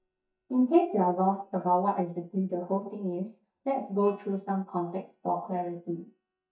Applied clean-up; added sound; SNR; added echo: neural mask model DeepFilterNet 3.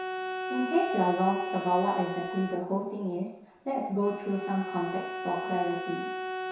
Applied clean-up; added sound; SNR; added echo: none; Bowed string instrument; 6 dB; reverberation time 0.7 s.